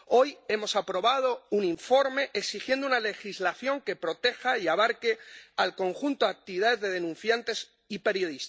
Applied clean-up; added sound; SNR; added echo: none; none; none; none.